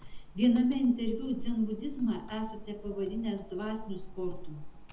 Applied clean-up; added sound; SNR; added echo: none; Computer keyboard; 8 dB; reverberation time 0.8 s.